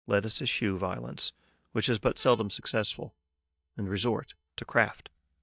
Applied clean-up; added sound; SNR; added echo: neural mask model DeepFilterNet 3.